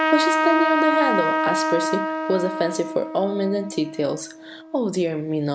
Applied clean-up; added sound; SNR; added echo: none; Trumpet; 0 dB; none.